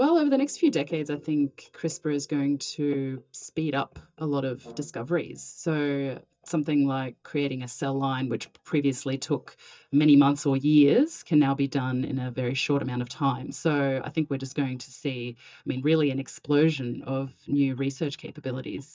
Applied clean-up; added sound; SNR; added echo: neural mask model DeepFilterNet 3.